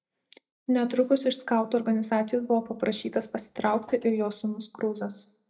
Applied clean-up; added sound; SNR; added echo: neural mask model DeepFilterNet 3.